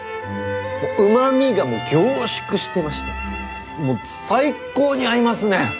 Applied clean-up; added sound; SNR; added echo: none; Wind instrument, woodwind instrument; 16 dB; none.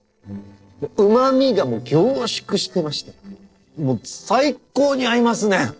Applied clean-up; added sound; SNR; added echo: neural separator model SepFormer DNS4.